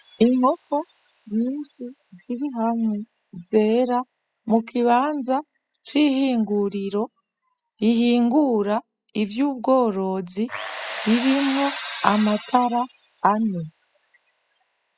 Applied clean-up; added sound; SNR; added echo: classical method spectral subtraction.